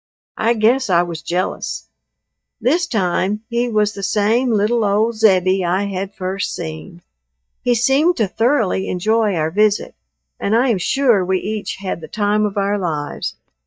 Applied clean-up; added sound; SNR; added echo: neural mask model DeepFilterNet 3.